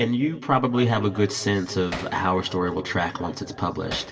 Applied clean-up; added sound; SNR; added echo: none; Hammer; 18 dB; reverberation time 2.0 s.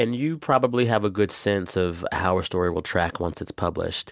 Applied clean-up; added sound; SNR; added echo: none; none; none; none.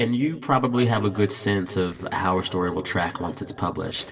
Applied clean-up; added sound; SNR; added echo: neural separator model SepFormer DNS4.